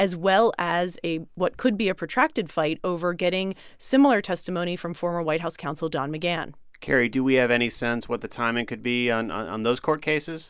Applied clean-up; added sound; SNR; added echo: none; none; none; none.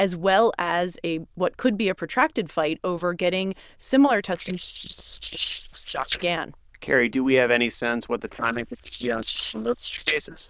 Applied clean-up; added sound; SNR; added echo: neural diffusion model UNIVERSE++.